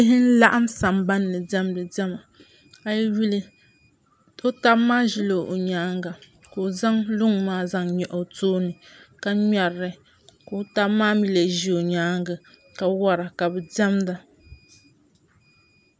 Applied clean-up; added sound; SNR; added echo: none; none; none; none.